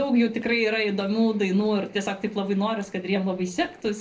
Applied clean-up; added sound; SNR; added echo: neural separator model SepFormer DNS4.